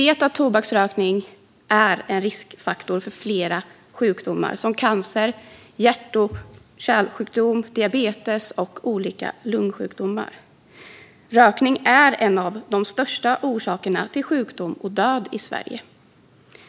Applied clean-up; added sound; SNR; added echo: none; none; none; none.